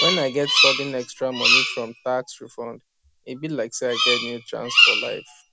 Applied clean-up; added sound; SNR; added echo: none; Bird vocalization, bird call, bird song; -5 dB; none.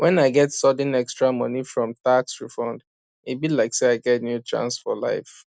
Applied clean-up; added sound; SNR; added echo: none; none; none; none.